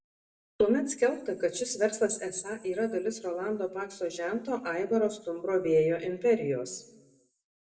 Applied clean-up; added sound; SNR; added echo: none; none; none; reverberation time 0.7 s.